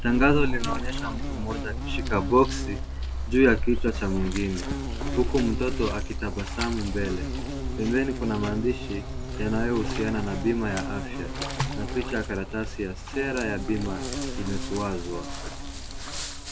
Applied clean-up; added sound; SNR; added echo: none; Insect; 2 dB; none.